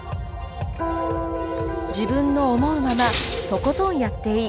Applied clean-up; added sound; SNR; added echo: none; Tools + Electric guitar; 6 dB; none.